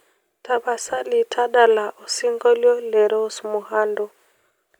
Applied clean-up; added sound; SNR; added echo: none; none; none; none.